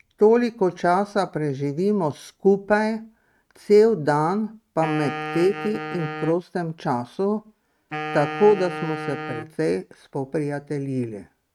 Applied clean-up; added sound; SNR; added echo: neural mask model RNNoise.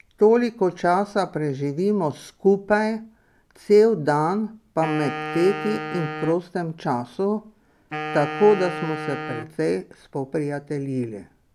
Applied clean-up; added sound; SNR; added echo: none; Wind instrument, woodwind instrument; 10 dB; none.